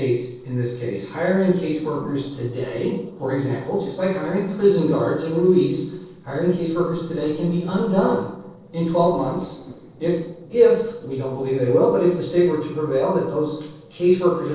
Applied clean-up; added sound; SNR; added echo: neural separator model SepFormer DNS4.